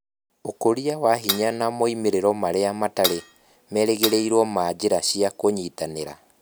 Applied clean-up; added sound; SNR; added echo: none; Cutlery, silverware / Dishes, pots, and pans; 6 dB; none.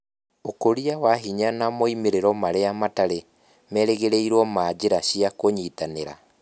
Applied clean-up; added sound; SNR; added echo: none; none; none; none.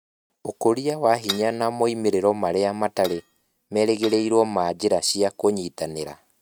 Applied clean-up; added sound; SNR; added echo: neural mask model RNNoise.